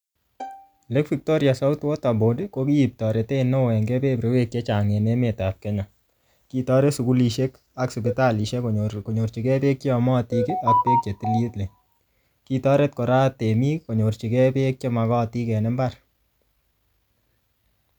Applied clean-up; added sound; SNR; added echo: none; Bowed string instrument; 19 dB; none.